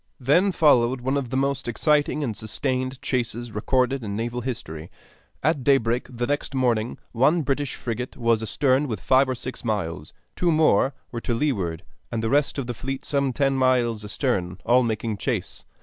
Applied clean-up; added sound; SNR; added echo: none; none; none; none.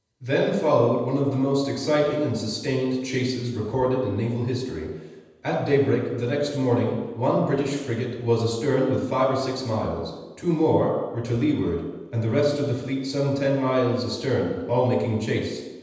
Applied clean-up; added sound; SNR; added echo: none; none; none; reverberation time 1.1 s.